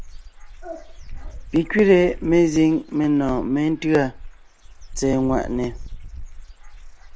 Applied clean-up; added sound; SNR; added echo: none; Bird / Dog; 13 dB; none.